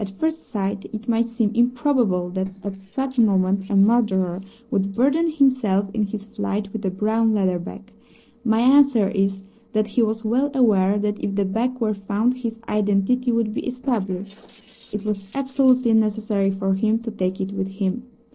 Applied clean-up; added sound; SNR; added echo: neural separator model SepFormer DNS4.